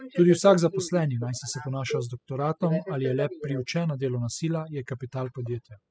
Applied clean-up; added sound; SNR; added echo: classical method spectral subtraction.